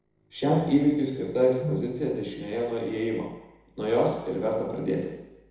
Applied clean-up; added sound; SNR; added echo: neural separator model SepFormer DNS4.